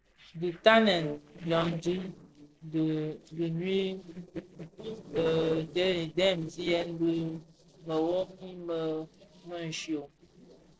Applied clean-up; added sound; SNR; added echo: neural separator model SepFormer DNS4.